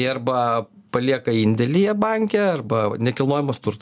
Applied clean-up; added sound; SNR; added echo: none; none; none; none.